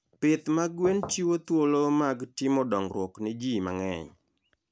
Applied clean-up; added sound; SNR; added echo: none; Knock / Wood; 12 dB; none.